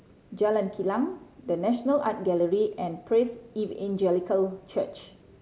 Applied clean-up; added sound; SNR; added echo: none; none; none; none.